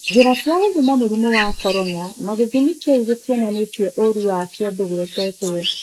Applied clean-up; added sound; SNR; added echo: neural mask model Resemble Enhance denoiser.